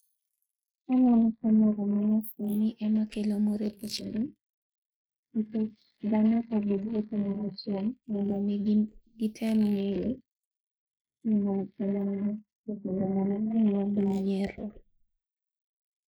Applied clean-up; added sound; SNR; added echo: neural mask model Resemble Enhance denoiser.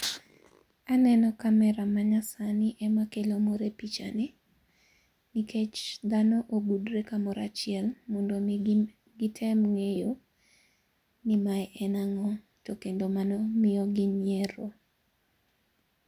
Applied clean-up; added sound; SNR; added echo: none; none; none; none.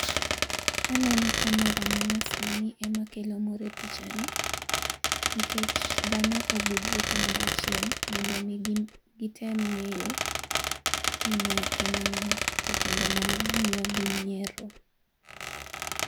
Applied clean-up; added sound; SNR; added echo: none; Squeak; -2 dB; none.